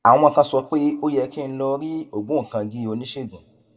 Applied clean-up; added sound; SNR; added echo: none; none; none; reverberation time 0.2 s.